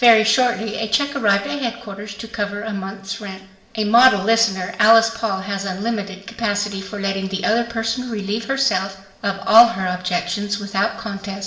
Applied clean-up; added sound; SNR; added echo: none; none; none; reverberation time 0.8 s.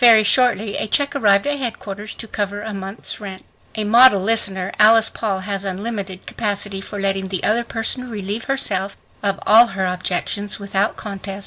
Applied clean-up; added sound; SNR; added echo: none; none; none; none.